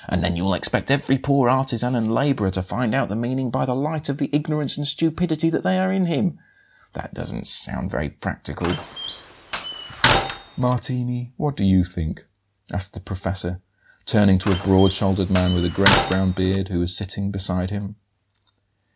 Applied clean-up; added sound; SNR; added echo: none; Slam; 3 dB; none.